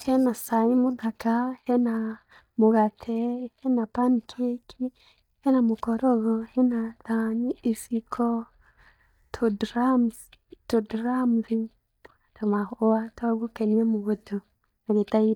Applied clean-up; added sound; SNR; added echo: neural mask model DeepFilterNet 3.